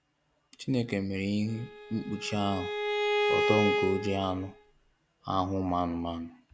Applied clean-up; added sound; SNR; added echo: none; Bowed string instrument; -1 dB; none.